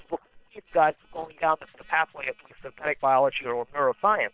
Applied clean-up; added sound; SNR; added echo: neural separator model SepFormer WHAM!.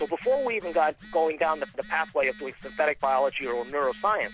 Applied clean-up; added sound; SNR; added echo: none; Telephone; 20 dB; none.